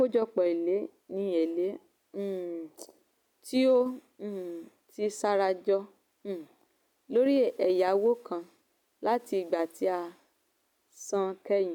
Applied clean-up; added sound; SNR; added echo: none; none; none; none.